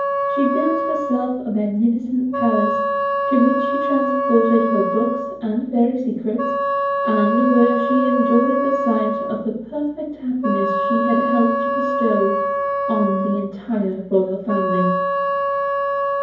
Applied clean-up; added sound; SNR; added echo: none; Wind instrument, woodwind instrument; 1 dB; reverberation time 0.9 s.